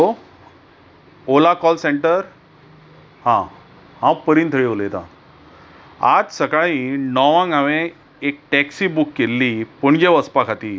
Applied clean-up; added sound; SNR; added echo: none; none; none; none.